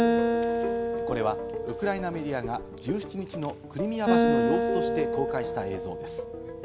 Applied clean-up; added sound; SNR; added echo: none; Acoustic guitar; -3 dB; none.